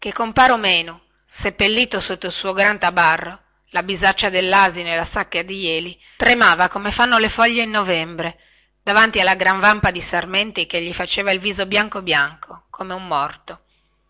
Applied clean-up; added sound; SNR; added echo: none; none; none; none.